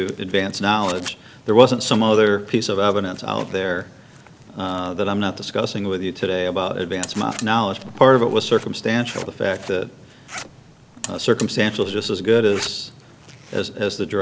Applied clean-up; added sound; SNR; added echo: none; Alarm + Zipper (clothing); 19 dB; none.